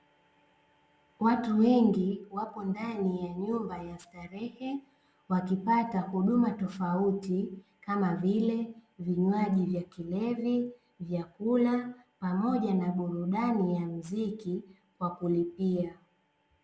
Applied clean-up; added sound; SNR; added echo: none; none; none; none.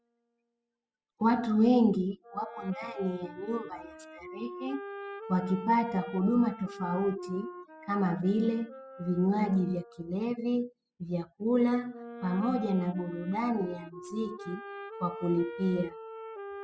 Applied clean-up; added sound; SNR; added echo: classical method spectral subtraction.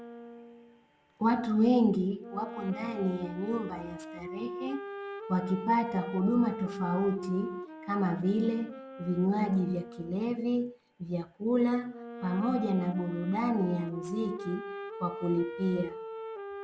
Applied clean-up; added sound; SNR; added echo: none; Wind instrument, woodwind instrument; 12 dB; none.